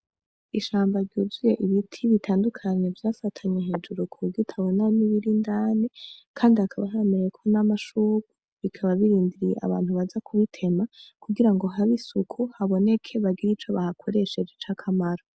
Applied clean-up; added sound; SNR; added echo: none; none; none; none.